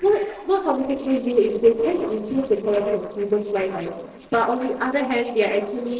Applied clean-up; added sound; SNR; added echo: neural separator model SepFormer DNS4.